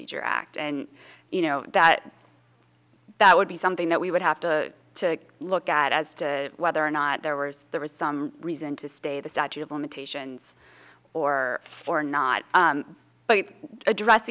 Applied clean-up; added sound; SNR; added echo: none; none; none; none.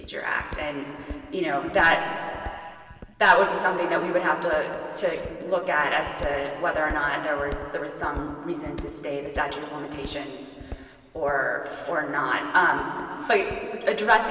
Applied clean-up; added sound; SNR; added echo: none; Walk, footsteps; 17 dB; reverberation time 2.6 s.